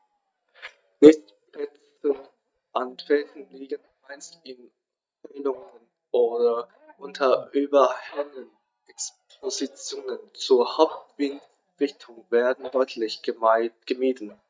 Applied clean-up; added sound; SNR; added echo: neural mask model DeepFilterNet 3.